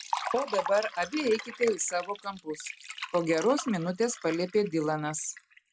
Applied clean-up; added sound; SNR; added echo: none; Liquid; 10 dB; none.